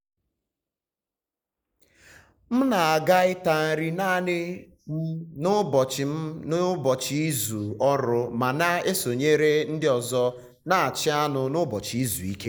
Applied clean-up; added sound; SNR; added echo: neural mask model Resemble Enhance denoiser.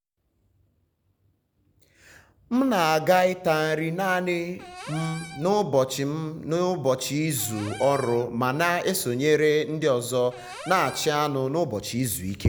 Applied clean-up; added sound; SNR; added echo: none; Cupboard open or close / Door; 16 dB; none.